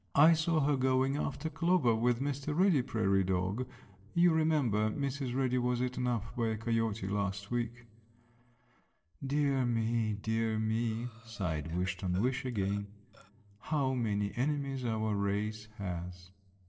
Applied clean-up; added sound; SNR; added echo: neural separator model SepFormer DNS4.